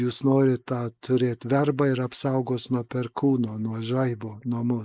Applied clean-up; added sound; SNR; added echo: neural mask model Resemble Enhance denoiser.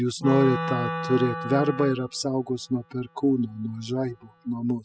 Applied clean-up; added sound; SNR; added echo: classical method spectral subtraction.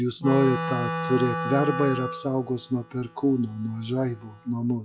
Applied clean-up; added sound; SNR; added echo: classical method log-MMSE.